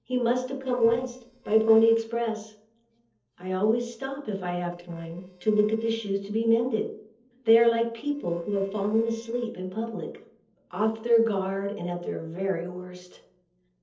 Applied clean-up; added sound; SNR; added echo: neural separator model SepFormer DNS4.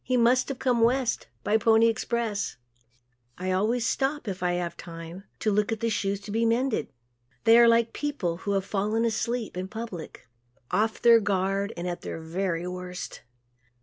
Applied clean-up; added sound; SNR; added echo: none; none; none; none.